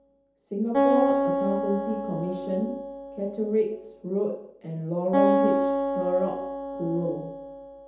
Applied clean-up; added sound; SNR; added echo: none; Acoustic guitar; -2 dB; reverberation time 0.8 s.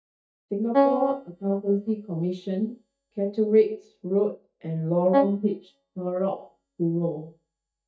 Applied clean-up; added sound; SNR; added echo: neural mask model DeepFilterNet 3.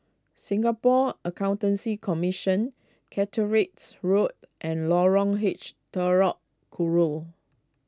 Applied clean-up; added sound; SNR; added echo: none; none; none; none.